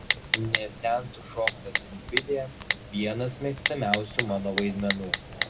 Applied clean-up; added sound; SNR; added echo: none; Typing; 1 dB; reverberation time 0.2 s.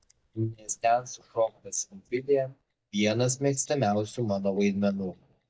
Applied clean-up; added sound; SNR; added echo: neural mask model DeepFilterNet 3.